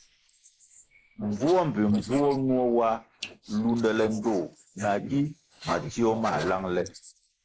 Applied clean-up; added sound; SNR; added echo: neural mask model Resemble Enhance denoiser.